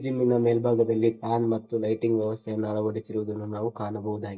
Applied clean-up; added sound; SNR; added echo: neural mask model DeepFilterNet 3.